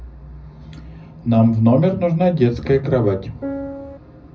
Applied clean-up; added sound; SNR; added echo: none; Piano; 9 dB; reverberation time 0.4 s.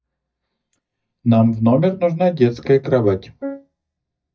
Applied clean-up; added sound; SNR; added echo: neural mask model DeepFilterNet 3.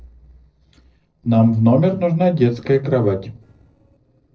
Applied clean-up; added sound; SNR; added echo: neural separator model SepFormer DNS4.